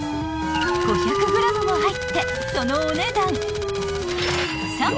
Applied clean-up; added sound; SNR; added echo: none; Wind instrument, woodwind instrument; 0 dB; none.